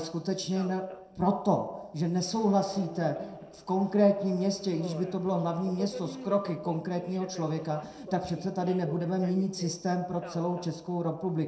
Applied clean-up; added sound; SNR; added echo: neural separator model SepFormer DNS4.